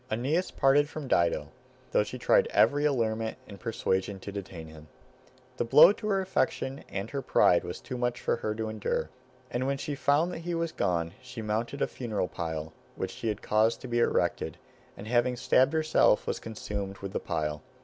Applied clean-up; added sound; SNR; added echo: none; none; none; none.